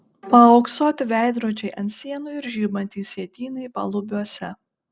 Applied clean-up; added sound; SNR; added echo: none; Bowed string instrument; 19 dB; none.